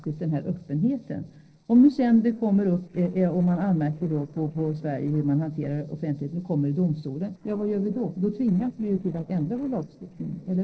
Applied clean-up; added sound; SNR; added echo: neural separator model SepFormer DNS4.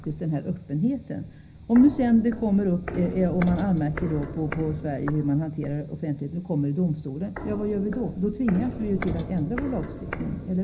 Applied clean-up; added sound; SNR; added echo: none; Walk, footsteps; 11 dB; reverberation time 0.5 s.